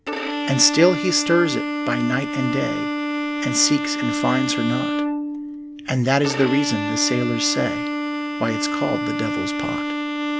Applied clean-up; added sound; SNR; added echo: none; Bowed string instrument; 2 dB; none.